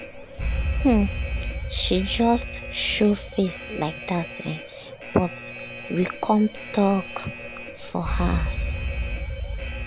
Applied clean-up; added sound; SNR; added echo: none; Alarm; 5 dB; none.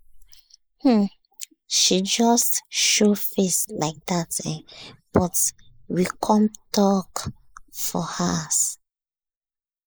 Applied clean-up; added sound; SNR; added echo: neural mask model Resemble Enhance denoiser.